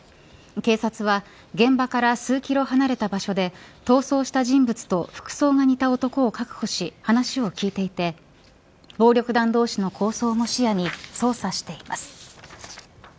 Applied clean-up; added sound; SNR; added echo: none; none; none; none.